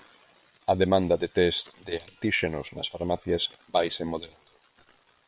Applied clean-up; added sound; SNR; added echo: neural separator model SepFormer WHAM!.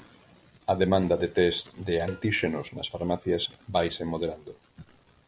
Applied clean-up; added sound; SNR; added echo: none; Cowbell; 19 dB; none.